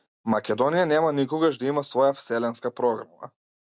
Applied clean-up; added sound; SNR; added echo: none; none; none; none.